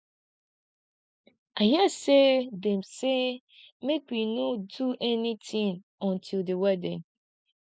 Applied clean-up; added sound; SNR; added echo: none; none; none; none.